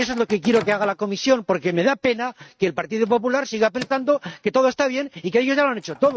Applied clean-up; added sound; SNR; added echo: neural mask model RNNoise.